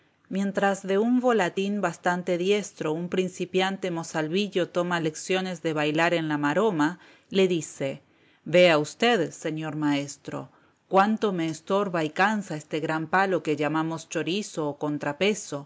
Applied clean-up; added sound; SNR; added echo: none; none; none; none.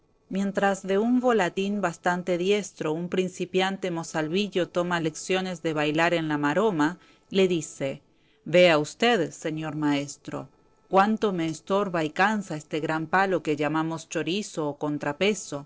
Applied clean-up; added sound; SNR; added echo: neural separator model SepFormer DNS4.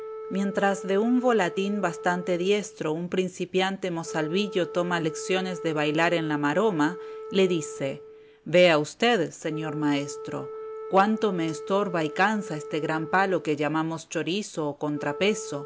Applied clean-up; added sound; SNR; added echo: none; Wind instrument, woodwind instrument; 13 dB; none.